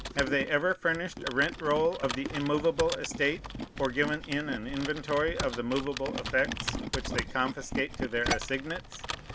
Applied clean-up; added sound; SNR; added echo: none; Tools + Computer keyboard; 7 dB; none.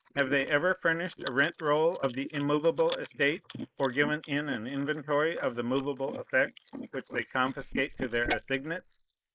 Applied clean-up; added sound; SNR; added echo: neural mask model Resemble Enhance denoiser.